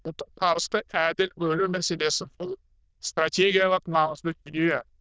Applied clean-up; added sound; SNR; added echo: neural diffusion model UNIVERSE++.